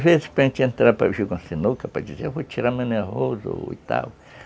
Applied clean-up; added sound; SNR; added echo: none; none; none; none.